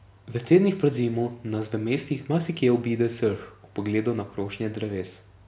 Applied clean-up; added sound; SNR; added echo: none; none; none; none.